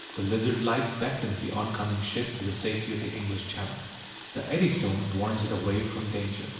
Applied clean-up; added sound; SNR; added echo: none; Water tap, faucet; 14 dB; reverberation time 1.1 s.